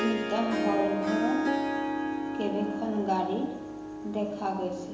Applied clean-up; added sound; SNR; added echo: none; Harp; 0 dB; reverberation time 1.0 s.